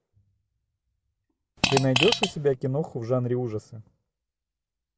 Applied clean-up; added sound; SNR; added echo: none; Fart; -3 dB; none.